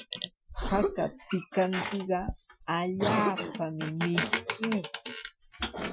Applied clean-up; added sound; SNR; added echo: classical method Wiener filter.